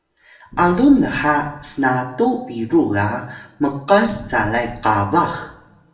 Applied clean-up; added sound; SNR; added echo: none; Boom; 19 dB; reverberation time 0.6 s.